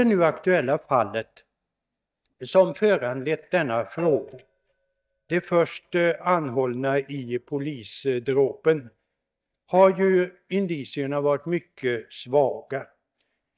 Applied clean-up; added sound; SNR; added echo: neural mask model DeepFilterNet 3.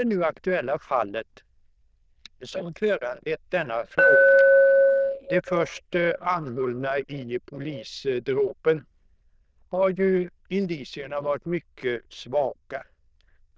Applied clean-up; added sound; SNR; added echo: neural diffusion model UNIVERSE++.